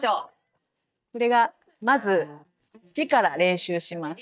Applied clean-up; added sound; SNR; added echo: neural mask model DeepFilterNet 3.